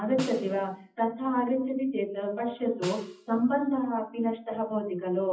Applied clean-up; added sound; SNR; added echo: classical method WPE with log-MMSE.